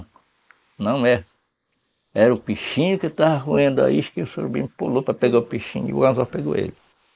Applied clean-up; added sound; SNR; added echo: neural mask model Resemble Enhance denoiser.